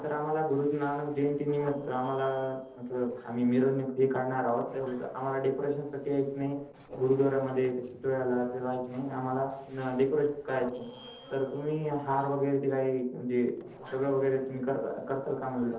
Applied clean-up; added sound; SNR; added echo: neural separator model SepFormer DNS4.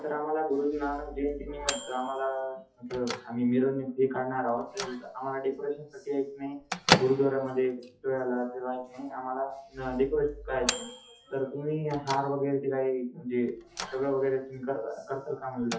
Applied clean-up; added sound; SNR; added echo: classical method WPE with log-MMSE.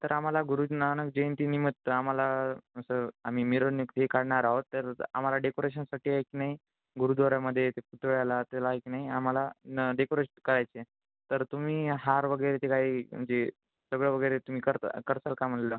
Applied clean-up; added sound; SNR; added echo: none; none; none; none.